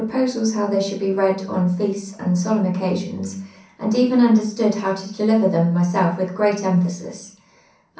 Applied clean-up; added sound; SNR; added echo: none; none; none; reverberation time 0.6 s.